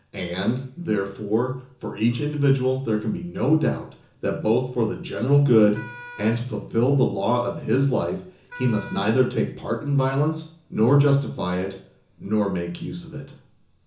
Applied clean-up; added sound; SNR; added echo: none; Wind instrument, woodwind instrument; 18 dB; reverberation time 0.7 s.